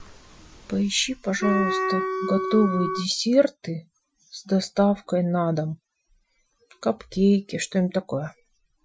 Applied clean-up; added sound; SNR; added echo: classical method Wiener filter.